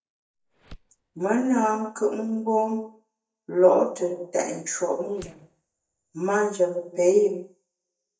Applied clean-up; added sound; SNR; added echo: neural mask model DeepFilterNet 3.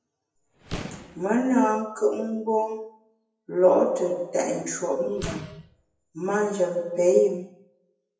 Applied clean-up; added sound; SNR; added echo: classical method WPE with log-MMSE.